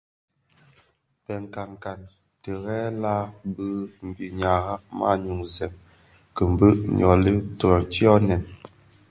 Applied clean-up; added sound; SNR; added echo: none; none; none; none.